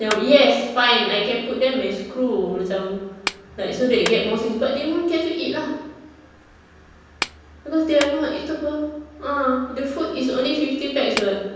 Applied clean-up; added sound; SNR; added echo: none; Clapping; 15 dB; reverberation time 1.1 s.